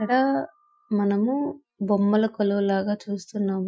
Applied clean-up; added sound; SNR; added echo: classical method Wiener filter.